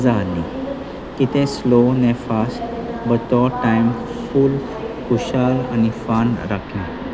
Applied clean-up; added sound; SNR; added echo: none; none; none; none.